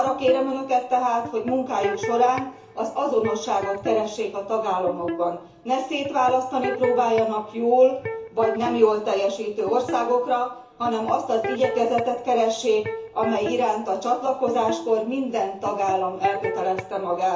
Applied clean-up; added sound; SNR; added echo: none; Electric guitar; 11 dB; reverberation time 0.7 s.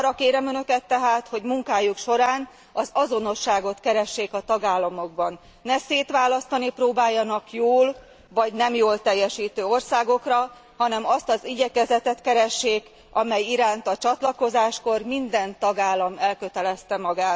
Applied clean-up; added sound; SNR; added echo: none; none; none; none.